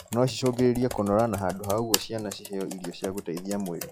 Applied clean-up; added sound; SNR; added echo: classical method log-MMSE.